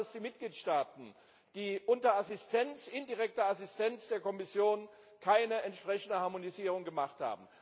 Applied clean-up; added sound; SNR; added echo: none; none; none; none.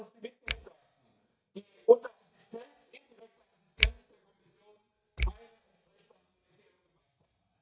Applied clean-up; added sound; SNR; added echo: neural mask model DeepFilterNet 3.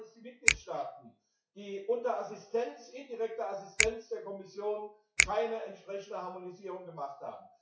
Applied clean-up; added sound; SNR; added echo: classical method WPE with log-MMSE.